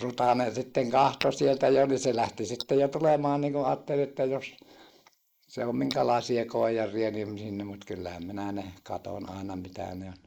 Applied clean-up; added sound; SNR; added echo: neural mask model Resemble Enhance denoiser.